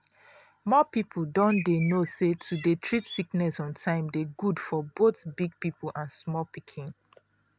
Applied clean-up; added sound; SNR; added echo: none; Bird; 15 dB; none.